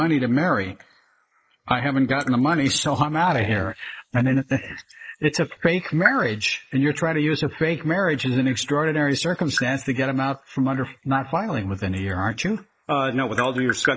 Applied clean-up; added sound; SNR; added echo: neural mask model Resemble Enhance denoiser.